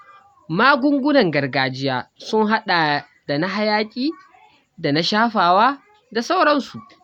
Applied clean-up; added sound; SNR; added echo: none; none; none; none.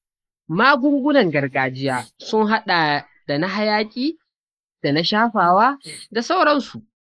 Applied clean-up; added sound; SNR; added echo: neural mask model Resemble Enhance denoiser.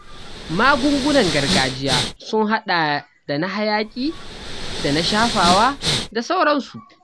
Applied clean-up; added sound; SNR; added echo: none; Respiratory sounds; 6 dB; none.